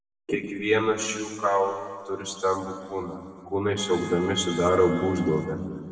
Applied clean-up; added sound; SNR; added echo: none; Wind instrument, woodwind instrument; 15 dB; reverberation time 1.9 s.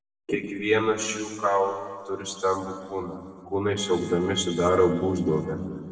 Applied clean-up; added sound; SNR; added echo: neural separator model SepFormer DNS4.